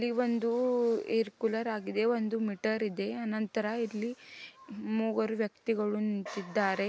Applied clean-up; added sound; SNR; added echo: none; none; none; none.